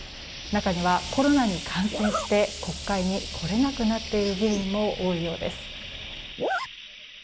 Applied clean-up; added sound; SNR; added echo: none; Frying (food) + Zipper (clothing); 8 dB; none.